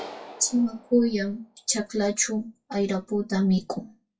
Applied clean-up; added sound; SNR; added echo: classical method WPE with log-MMSE.